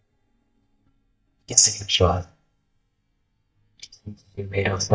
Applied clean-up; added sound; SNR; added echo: neural mask model DeepFilterNet 3.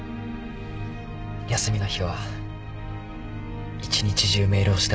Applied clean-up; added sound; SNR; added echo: none; none; none; none.